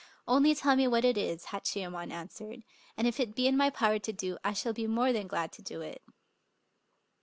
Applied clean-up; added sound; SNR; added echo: none; none; none; none.